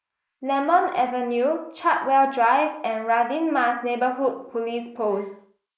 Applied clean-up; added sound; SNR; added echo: neural mask model Resemble Enhance denoiser.